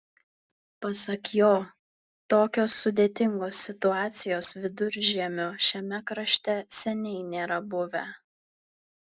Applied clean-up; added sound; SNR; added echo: none; none; none; none.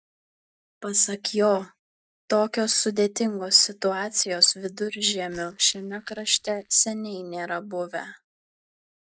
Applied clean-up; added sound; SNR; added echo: neural mask model DeepFilterNet 3.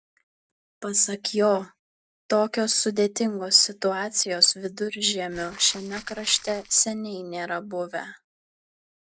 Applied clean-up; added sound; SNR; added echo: neural separator model SepFormer DNS4.